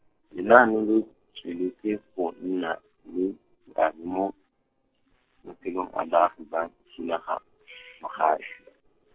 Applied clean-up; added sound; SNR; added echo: neural separator model SepFormer DNS4.